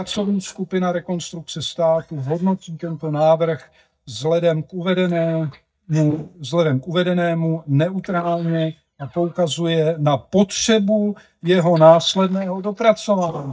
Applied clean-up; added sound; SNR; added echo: neural mask model DeepFilterNet 3.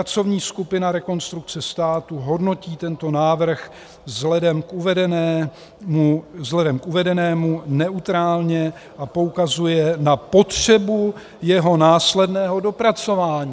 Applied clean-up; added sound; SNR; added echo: none; none; none; none.